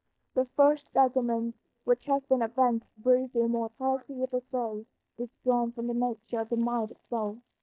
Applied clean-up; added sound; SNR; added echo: neural mask model DeepFilterNet 3.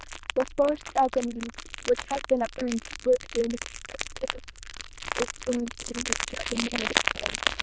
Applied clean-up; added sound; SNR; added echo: neural diffusion model UNIVERSE++.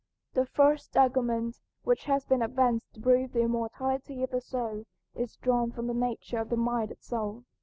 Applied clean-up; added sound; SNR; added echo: none; none; none; none.